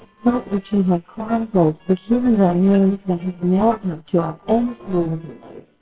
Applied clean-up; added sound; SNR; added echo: neural separator model SepFormer WHAMR!.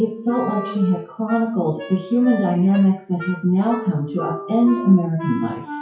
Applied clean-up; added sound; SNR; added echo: classical method WPE with log-MMSE.